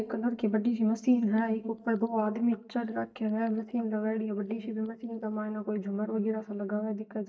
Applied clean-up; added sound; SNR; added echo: neural mask model DeepFilterNet 3.